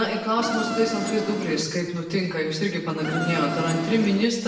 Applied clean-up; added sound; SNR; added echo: none; Insect; 5 dB; reverberation time 1.0 s.